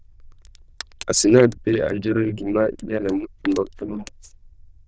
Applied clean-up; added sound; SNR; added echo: neural diffusion model UNIVERSE++.